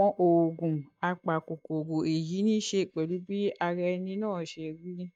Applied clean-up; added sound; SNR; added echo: neural mask model DeepFilterNet 3.